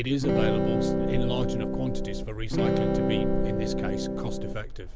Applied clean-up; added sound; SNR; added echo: none; Electric guitar / Strum; -2 dB; none.